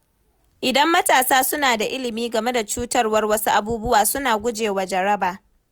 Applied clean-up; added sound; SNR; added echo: none; none; none; none.